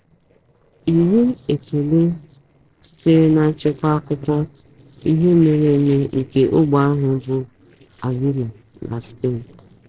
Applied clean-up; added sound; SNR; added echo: neural separator model SepFormer DNS4.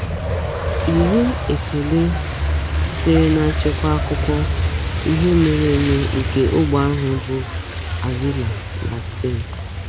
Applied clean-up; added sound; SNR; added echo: none; Truck; 1 dB; none.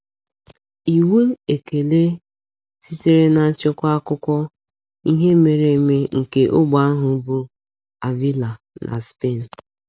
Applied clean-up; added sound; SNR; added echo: none; none; none; none.